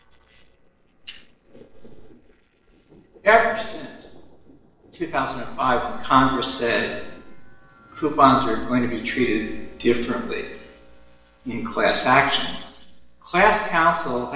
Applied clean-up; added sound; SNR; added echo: neural separator model SepFormer DNS4.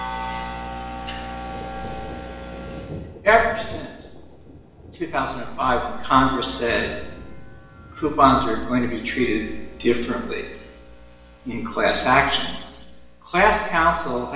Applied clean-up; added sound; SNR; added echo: none; Thunder; 20 dB; reverberation time 0.9 s.